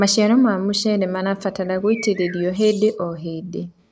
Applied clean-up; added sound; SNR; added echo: none; Bird; 17 dB; none.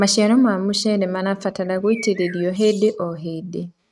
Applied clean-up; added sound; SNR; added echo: neural mask model RNNoise.